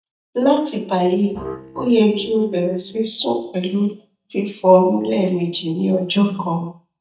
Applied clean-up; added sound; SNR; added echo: neural mask model DeepFilterNet 3.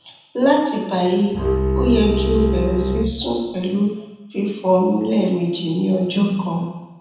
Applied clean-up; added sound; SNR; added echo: none; Bowed string instrument; 1 dB; reverberation time 1.0 s.